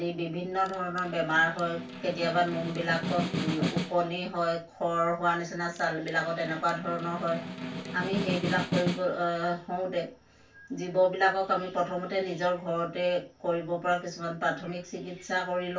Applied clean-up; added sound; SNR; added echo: none; Snare drum; 5 dB; reverberation time 0.2 s.